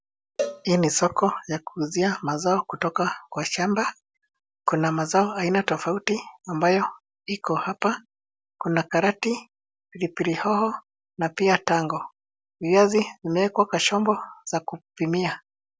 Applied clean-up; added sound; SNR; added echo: none; Cowbell; 11 dB; none.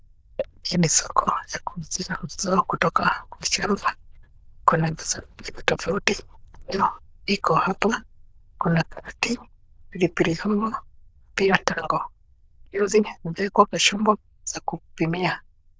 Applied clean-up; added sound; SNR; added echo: neural diffusion model UNIVERSE++.